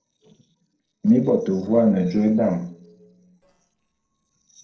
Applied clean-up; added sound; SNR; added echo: neural separator model SepFormer DNS4.